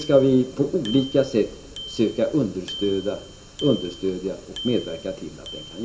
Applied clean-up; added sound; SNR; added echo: none; Bicycle bell; 16 dB; reverberation time 1.4 s.